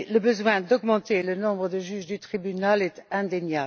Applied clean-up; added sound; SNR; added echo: none; none; none; none.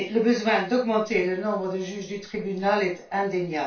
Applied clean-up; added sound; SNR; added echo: none; none; none; reverberation time 0.2 s.